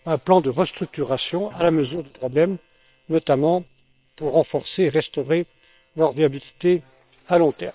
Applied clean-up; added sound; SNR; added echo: neural separator model SepFormer WHAM!.